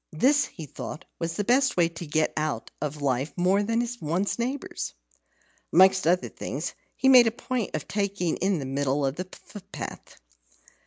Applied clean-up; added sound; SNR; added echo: none; none; none; none.